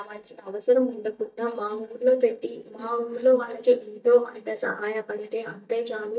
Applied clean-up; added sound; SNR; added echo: neural mask model DeepFilterNet 3.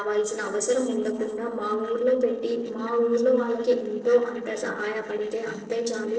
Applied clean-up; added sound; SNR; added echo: neural separator model SepFormer DNS4.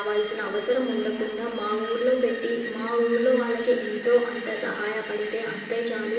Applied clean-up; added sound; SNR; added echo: none; Screech; 13 dB; reverberation time 2.4 s.